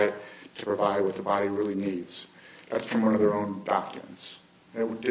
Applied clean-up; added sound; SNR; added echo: none; none; none; none.